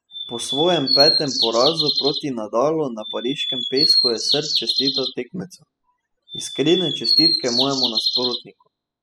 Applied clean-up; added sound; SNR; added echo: classical method spectral subtraction.